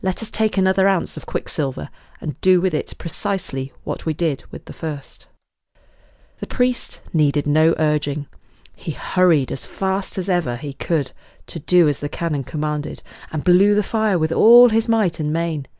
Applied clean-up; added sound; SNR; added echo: none; none; none; none.